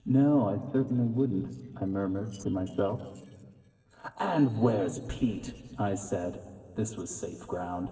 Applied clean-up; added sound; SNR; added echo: neural separator model SepFormer DNS4.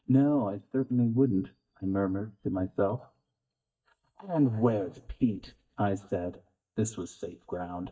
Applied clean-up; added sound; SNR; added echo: neural mask model DeepFilterNet 3.